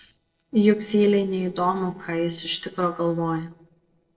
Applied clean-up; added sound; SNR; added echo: neural separator model SepFormer DNS4.